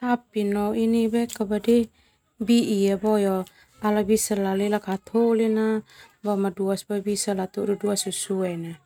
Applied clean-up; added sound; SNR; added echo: none; none; none; none.